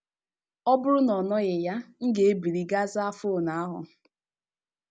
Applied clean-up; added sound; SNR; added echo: none; none; none; none.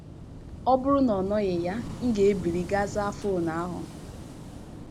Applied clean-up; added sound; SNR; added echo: none; Waves, surf / Wind; 11 dB; none.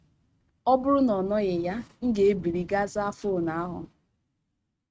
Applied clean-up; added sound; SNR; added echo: neural mask model RNNoise.